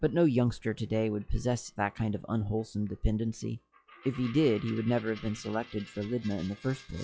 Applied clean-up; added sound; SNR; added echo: classical method log-MMSE.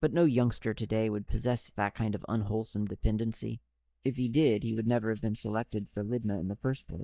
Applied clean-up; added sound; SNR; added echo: neural mask model DeepFilterNet 3.